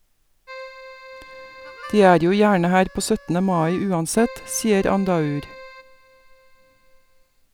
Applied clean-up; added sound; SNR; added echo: none; Harmonica + Keyboard (musical); 20 dB; none.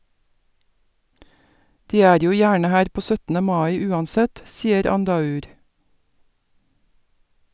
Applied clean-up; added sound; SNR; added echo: none; none; none; none.